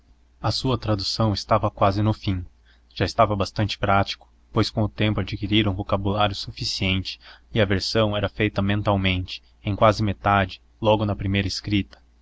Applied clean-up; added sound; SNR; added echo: none; none; none; none.